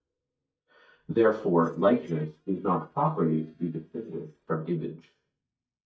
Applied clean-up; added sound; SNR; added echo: neural mask model DeepFilterNet 3.